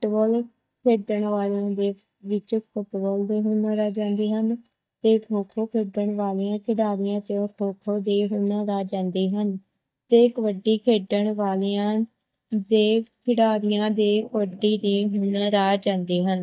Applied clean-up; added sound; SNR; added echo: neural mask model DeepFilterNet 3.